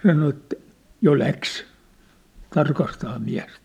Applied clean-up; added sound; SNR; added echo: none; none; none; none.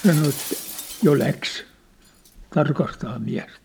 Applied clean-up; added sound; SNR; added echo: none; Shatter; 15 dB; none.